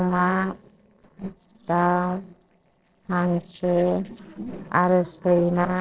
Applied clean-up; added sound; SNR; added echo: neural separator model SepFormer DNS4.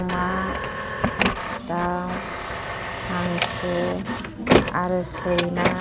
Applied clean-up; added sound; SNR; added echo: none; Printer; -2 dB; none.